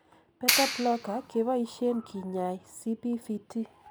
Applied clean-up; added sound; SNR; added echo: none; Clapping; 0 dB; none.